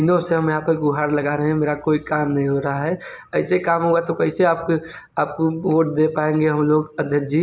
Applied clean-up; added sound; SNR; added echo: none; none; none; none.